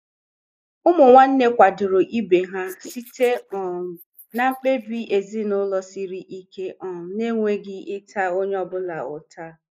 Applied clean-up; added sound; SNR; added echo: neural mask model Resemble Enhance denoiser.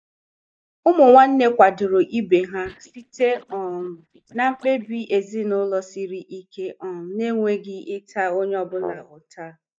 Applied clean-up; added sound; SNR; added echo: neural mask model DeepFilterNet 3.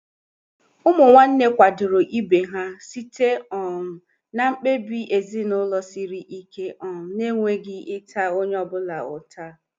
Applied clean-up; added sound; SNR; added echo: none; none; none; none.